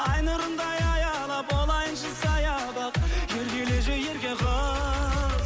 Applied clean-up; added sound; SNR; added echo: none; none; none; none.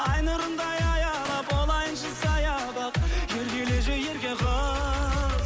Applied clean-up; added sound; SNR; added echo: none; Gunshot, gunfire; 20 dB; none.